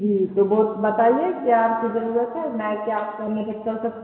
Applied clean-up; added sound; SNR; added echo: none; none; none; reverberation time 2.5 s.